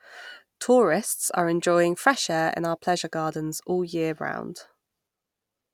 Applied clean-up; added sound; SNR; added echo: none; none; none; none.